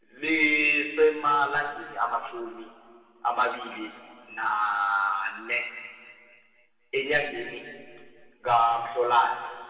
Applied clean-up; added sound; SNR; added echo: none; none; none; reverberation time 2.7 s.